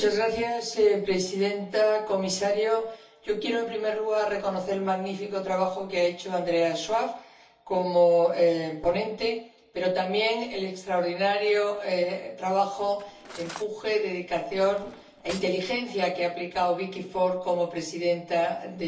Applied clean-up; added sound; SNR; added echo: none; Cutlery, silverware; 20 dB; reverberation time 0.3 s.